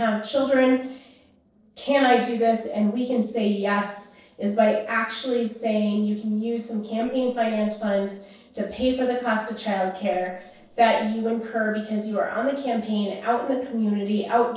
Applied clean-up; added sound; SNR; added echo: neural separator model SepFormer DNS4.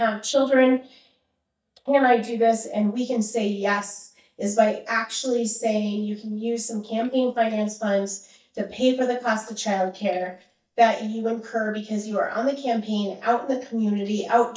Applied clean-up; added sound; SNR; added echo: neural mask model DeepFilterNet 3.